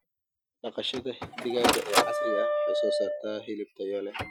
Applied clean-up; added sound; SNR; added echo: classical method Wiener filter.